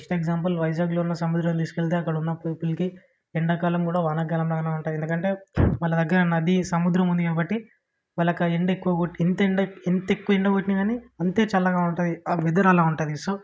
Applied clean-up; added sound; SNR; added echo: none; none; none; none.